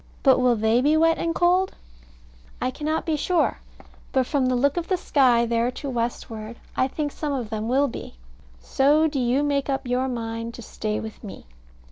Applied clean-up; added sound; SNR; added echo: none; none; none; none.